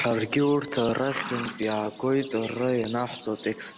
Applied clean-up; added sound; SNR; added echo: none; Livestock, farm animals, working animals; 13 dB; none.